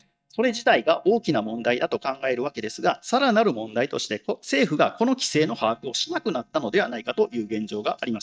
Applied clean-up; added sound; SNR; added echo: neural mask model DeepFilterNet 3.